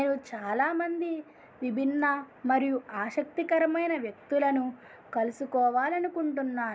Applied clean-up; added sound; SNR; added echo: none; none; none; none.